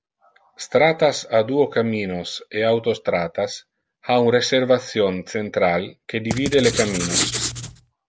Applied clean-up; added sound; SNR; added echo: none; Writing; 4 dB; none.